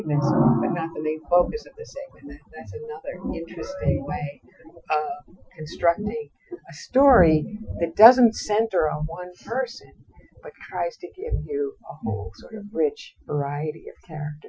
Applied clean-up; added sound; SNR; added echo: classical method Wiener filter.